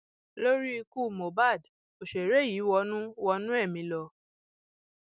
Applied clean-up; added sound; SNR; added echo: none; none; none; none.